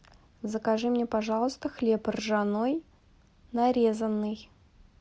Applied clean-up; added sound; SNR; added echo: none; none; none; none.